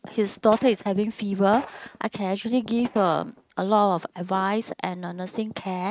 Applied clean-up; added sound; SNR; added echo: neural mask model RNNoise.